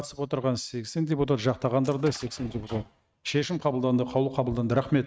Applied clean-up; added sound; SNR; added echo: neural mask model RNNoise.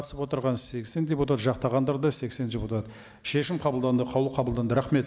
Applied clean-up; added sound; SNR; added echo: none; none; none; none.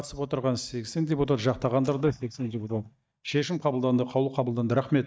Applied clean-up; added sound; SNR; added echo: neural mask model DeepFilterNet 3.